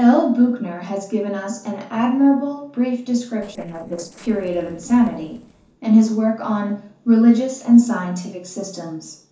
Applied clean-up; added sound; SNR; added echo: neural separator model SepFormer DNS4.